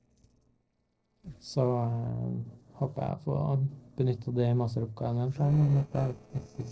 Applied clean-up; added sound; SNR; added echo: neural separator model SepFormer DNS4.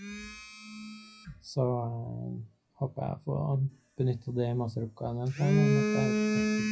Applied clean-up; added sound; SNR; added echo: classical method WPE with log-MMSE.